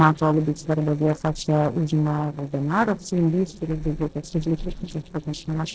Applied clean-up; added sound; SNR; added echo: neural separator model SepFormer DNS4.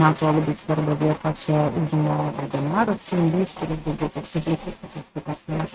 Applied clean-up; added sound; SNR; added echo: neural mask model RNNoise.